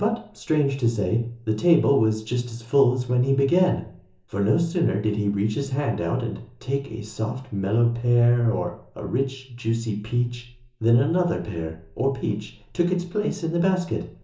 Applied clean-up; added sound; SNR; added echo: none; none; none; reverberation time 0.8 s.